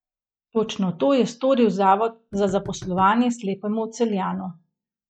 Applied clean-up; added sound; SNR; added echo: classical method log-MMSE.